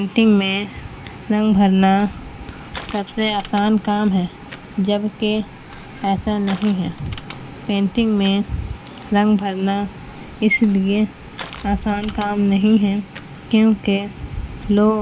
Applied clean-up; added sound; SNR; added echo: none; Crushing; 19 dB; none.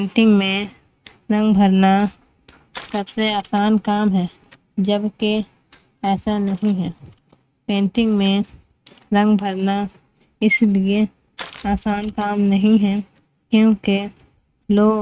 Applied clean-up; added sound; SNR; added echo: neural mask model RNNoise.